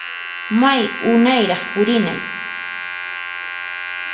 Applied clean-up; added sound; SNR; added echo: none; Domestic sounds, home sounds; 7 dB; reverberation time 0.6 s.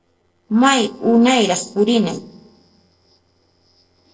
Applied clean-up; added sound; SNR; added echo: neural separator model SepFormer DNS4.